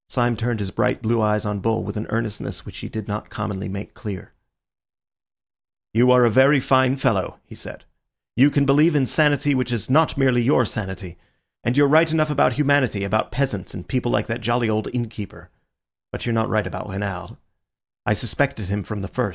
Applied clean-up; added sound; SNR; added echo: none; none; none; none.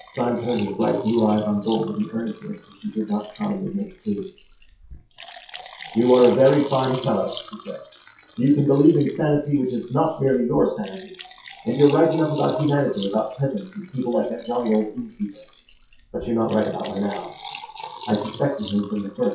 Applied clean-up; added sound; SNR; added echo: classical method WPE with log-MMSE.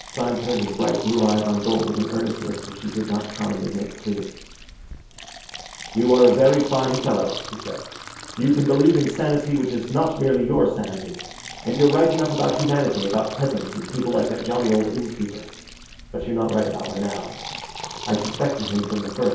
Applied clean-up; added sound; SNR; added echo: none; Fill (with liquid); 14 dB; reverberation time 0.7 s.